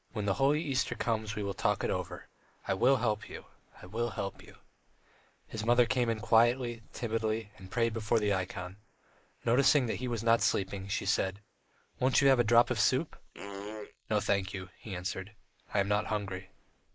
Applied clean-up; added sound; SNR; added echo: neural mask model Resemble Enhance denoiser.